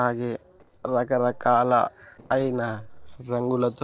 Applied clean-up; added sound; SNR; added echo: neural separator model SepFormer DNS4.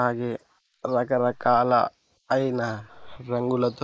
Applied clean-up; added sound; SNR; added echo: neural mask model Resemble Enhance denoiser.